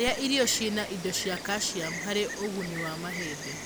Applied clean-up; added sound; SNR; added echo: none; Insect; 8 dB; none.